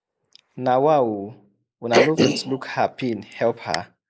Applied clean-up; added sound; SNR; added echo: neural mask model Resemble Enhance denoiser.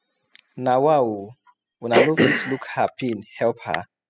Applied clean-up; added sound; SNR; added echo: classical method spectral subtraction.